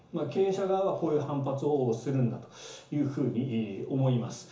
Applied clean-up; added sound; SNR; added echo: none; none; none; reverberation time 0.7 s.